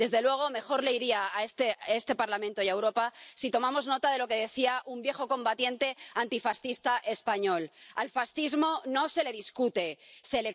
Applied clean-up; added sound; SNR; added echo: none; none; none; none.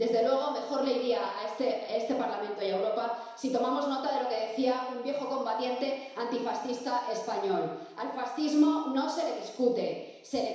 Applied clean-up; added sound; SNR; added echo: none; none; none; reverberation time 1.0 s.